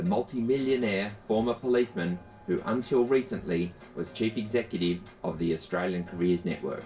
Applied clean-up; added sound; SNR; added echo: none; none; none; reverberation time 0.2 s.